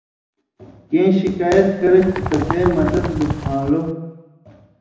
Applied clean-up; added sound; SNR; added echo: none; Bird; 7 dB; reverberation time 0.9 s.